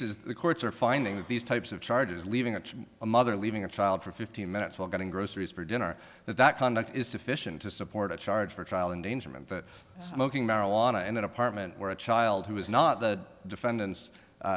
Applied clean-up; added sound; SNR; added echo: none; none; none; none.